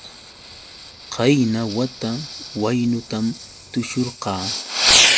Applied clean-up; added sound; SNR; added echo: none; Fireworks; 0 dB; none.